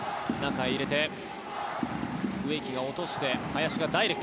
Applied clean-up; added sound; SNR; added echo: none; none; none; none.